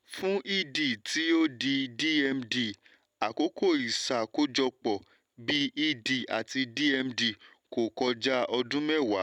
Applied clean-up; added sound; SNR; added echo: none; none; none; none.